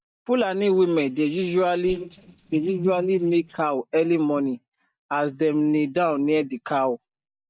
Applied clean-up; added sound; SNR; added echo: neural mask model DeepFilterNet 3.